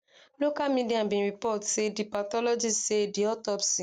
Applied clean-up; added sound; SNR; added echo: none; none; none; none.